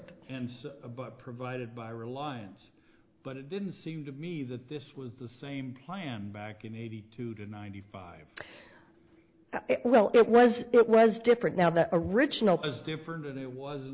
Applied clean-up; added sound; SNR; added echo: none; none; none; none.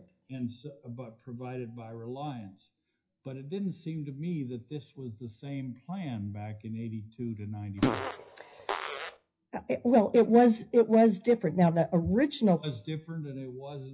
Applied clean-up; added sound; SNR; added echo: classical method WPE with log-MMSE.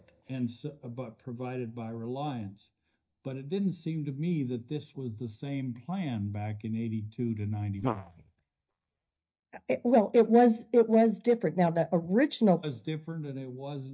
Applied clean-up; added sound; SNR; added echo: neural mask model DeepFilterNet 3.